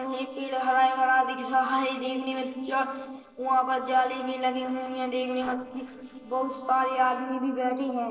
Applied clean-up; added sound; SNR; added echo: neural separator model SepFormer DNS4.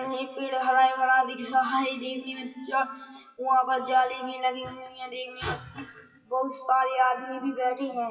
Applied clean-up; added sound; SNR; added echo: classical method WPE with log-MMSE.